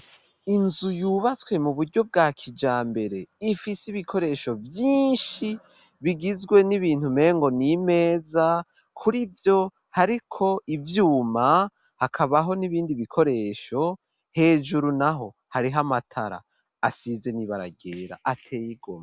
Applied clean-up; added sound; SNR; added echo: none; none; none; none.